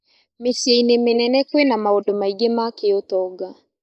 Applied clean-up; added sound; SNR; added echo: neural mask model Resemble Enhance denoiser.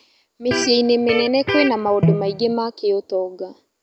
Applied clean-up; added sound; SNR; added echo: none; Electric guitar; 3 dB; none.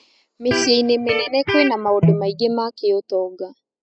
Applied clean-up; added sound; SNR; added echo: classical method spectral subtraction.